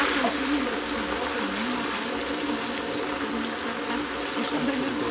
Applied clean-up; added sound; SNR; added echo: none; Toilet flush; -5 dB; none.